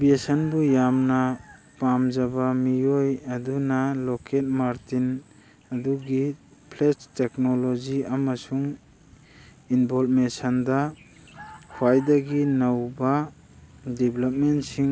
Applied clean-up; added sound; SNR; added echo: none; none; none; none.